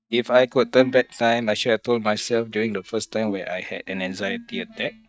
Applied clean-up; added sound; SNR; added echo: neural mask model DeepFilterNet 3.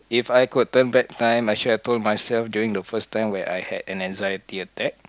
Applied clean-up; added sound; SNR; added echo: none; none; none; none.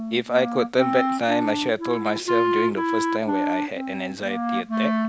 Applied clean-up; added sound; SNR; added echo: none; Wind instrument, woodwind instrument; 0 dB; none.